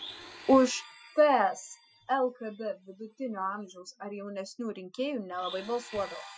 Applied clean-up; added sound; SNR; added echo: classical method Wiener filter.